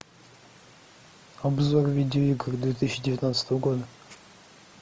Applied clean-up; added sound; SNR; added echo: none; none; none; none.